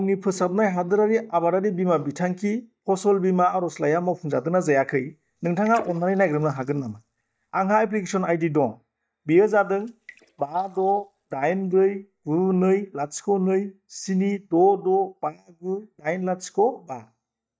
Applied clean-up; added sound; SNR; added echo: neural mask model DeepFilterNet 3.